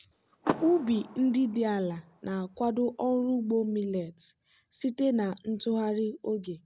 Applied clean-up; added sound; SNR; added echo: none; Car; 11 dB; none.